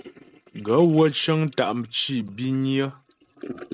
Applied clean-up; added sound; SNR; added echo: neural mask model RNNoise.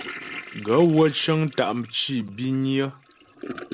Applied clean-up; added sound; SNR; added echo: none; Toilet flush / Gurgling; 16 dB; none.